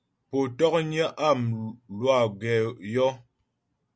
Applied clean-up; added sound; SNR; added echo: none; none; none; none.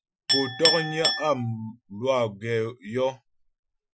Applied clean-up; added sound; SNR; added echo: classical method Wiener filter.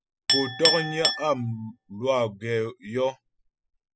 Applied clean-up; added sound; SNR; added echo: classical method spectral subtraction.